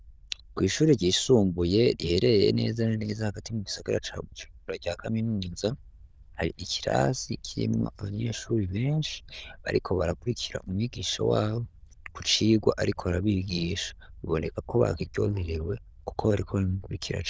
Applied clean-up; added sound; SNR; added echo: neural diffusion model UNIVERSE++.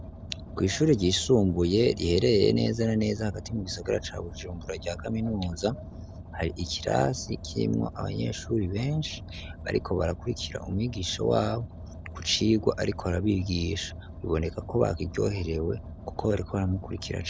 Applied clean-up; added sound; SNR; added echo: none; Car; 13 dB; none.